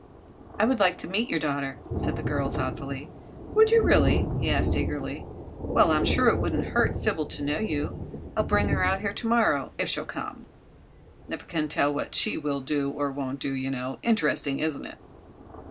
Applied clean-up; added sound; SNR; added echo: none; Thunder; 5 dB; none.